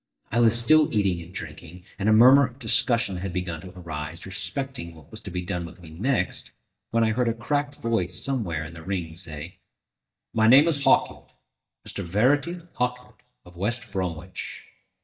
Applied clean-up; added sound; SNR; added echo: neural mask model DeepFilterNet 3.